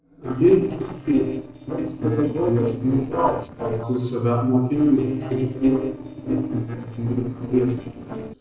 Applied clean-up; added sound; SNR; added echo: neural separator model SepFormer DNS4.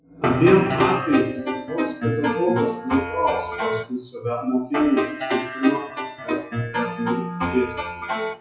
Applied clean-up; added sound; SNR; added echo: classical method WPE with log-MMSE.